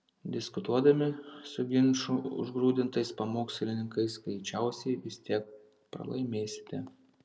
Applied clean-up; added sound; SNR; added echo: none; none; none; none.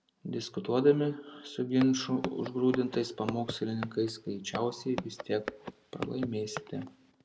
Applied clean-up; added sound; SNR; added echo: none; Walk, footsteps; 11 dB; none.